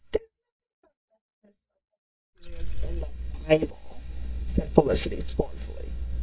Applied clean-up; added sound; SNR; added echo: neural mask model DeepFilterNet 3.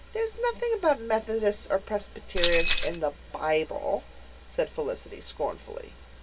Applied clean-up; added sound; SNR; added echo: none; Tambourine; -5 dB; reverberation time 0.1 s.